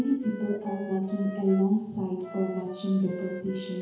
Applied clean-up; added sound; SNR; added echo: none; Wind instrument, woodwind instrument; 15 dB; reverberation time 1.0 s.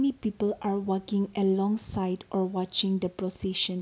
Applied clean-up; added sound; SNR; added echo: none; none; none; none.